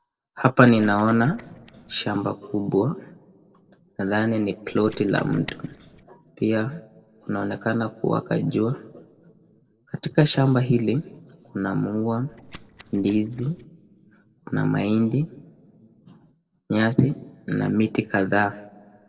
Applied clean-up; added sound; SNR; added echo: neural separator model SepFormer DNS4.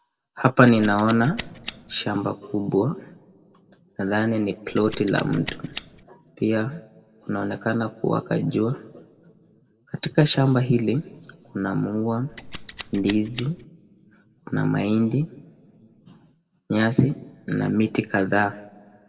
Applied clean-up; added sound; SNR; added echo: none; Scissors; 13 dB; reverberation time 0.9 s.